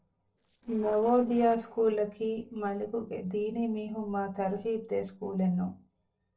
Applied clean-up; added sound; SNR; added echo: neural separator model SepFormer DNS4.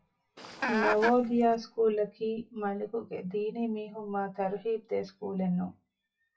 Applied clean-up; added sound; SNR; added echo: classical method WPE with log-MMSE.